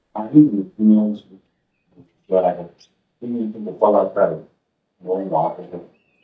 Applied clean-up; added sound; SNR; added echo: neural mask model DeepFilterNet 3.